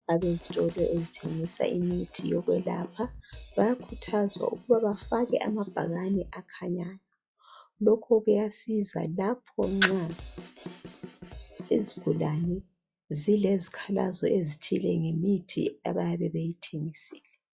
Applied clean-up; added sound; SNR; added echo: classical method log-MMSE.